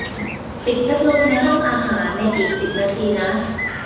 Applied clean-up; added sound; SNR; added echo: none; Bird; 7 dB; reverberation time 1.1 s.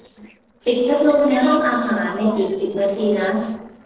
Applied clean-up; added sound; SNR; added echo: neural separator model SepFormer DNS4.